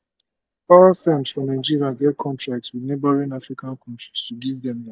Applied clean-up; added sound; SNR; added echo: neural mask model DeepFilterNet 3.